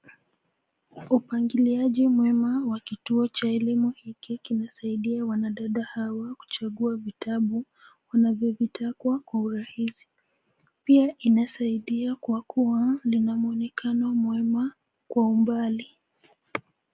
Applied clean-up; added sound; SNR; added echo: none; none; none; none.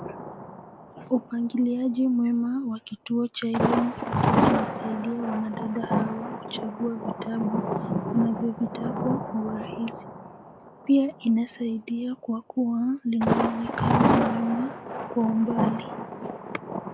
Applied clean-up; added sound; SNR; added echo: none; Thunder; 1 dB; none.